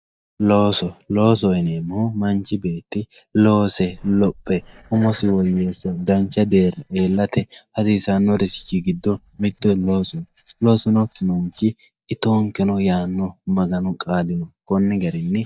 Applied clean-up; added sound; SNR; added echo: neural mask model DeepFilterNet 3.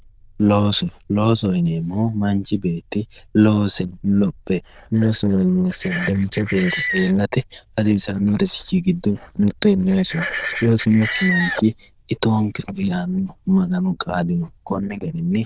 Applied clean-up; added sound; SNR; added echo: neural diffusion model UNIVERSE++.